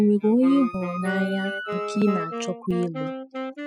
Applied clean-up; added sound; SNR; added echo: classical method spectral subtraction.